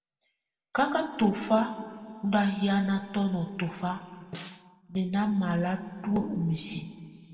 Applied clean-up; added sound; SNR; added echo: neural separator model SepFormer DNS4.